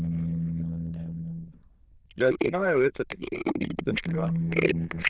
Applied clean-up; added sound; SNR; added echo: neural diffusion model UNIVERSE++.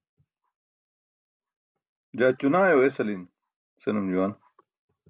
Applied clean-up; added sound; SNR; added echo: none; none; none; none.